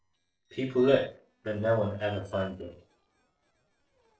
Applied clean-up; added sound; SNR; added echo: neural separator model SepFormer DNS4.